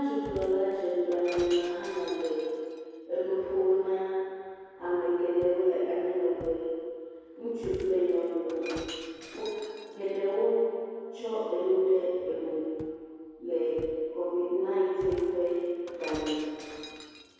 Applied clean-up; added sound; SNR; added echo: none; Shatter; 19 dB; reverberation time 2.2 s.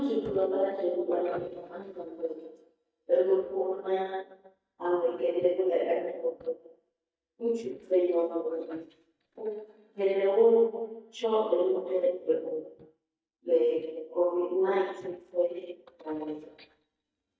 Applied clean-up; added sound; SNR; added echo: neural mask model DeepFilterNet 3.